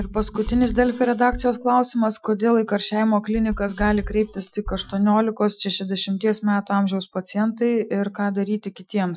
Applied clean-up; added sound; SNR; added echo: classical method Wiener filter.